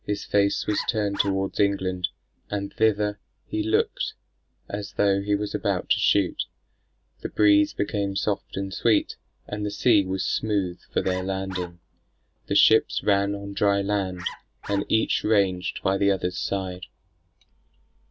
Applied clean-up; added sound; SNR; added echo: none; Bark; 16 dB; none.